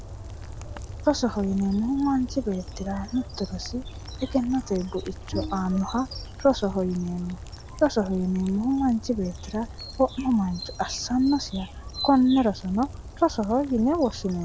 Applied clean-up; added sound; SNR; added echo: none; Rain + Bowed string instrument; 13 dB; none.